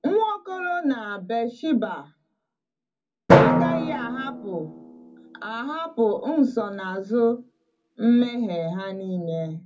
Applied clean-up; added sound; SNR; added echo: none; Drum; 1 dB; reverberation time 0.3 s.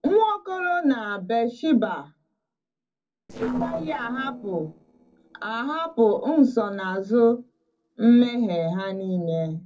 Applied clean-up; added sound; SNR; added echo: neural separator model SepFormer DNS4.